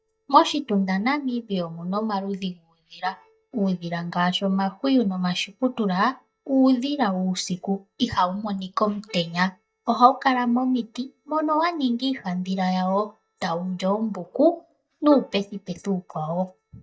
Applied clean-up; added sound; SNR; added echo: neural mask model DeepFilterNet 3.